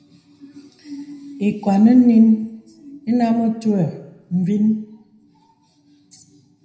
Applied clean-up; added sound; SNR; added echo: none; none; none; reverberation time 0.8 s.